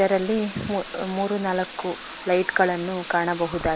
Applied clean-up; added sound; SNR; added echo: none; Bathtub (filling or washing); 11 dB; none.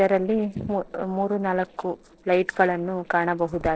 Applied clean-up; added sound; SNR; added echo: neural separator model SepFormer DNS4.